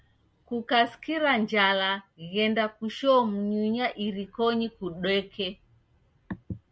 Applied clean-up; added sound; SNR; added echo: none; none; none; none.